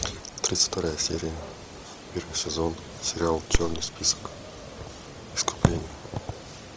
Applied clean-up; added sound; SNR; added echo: neural mask model Resemble Enhance denoiser.